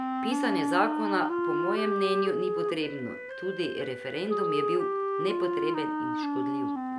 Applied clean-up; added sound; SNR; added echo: none; Wind instrument, woodwind instrument; -2 dB; none.